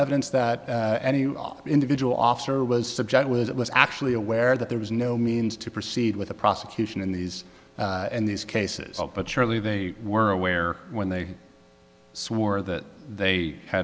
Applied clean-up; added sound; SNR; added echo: none; none; none; none.